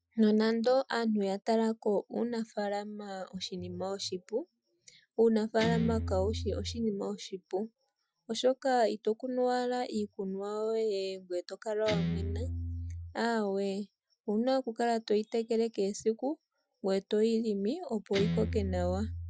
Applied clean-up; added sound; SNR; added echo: classical method Wiener filter.